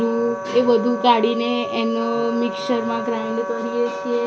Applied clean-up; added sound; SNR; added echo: none; Wind instrument, woodwind instrument; 8 dB; reverberation time 1.9 s.